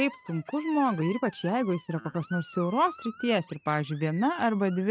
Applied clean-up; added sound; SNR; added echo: neural mask model RNNoise.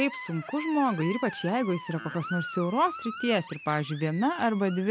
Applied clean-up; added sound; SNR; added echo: none; Screech; 13 dB; none.